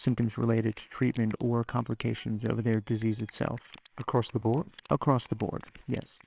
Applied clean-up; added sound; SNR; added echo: neural separator model SepFormer WHAMR!.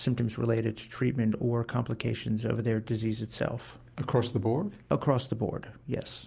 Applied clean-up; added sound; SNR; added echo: none; none; none; none.